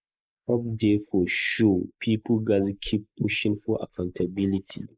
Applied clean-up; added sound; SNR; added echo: neural mask model Resemble Enhance denoiser.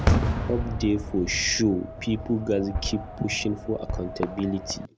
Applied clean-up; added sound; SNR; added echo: none; Fireworks; 2 dB; none.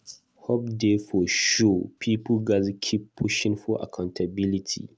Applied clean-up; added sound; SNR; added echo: none; none; none; none.